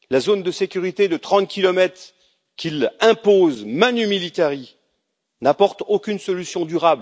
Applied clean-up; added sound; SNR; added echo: none; none; none; none.